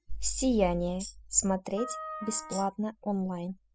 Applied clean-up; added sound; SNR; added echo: classical method spectral subtraction.